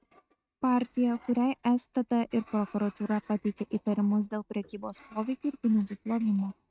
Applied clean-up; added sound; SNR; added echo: neural mask model RNNoise.